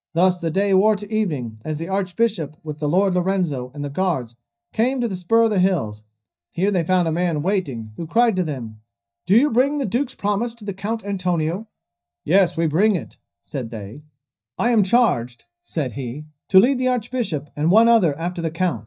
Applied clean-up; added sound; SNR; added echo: neural mask model DeepFilterNet 3.